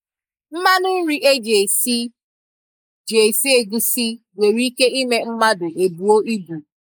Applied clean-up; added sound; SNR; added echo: neural mask model Resemble Enhance denoiser.